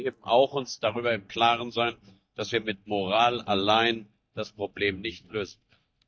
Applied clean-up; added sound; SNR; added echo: neural mask model DeepFilterNet 3.